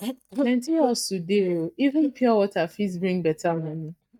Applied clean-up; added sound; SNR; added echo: neural mask model DeepFilterNet 3.